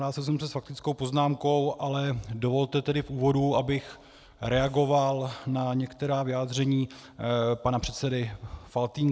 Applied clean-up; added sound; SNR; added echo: none; none; none; none.